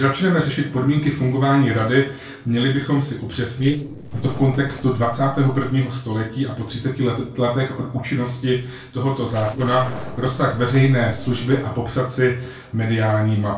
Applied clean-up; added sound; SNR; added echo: neural separator model SepFormer DNS4.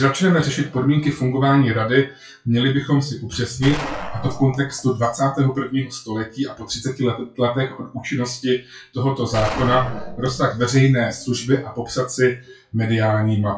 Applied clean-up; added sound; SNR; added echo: classical method WPE with log-MMSE.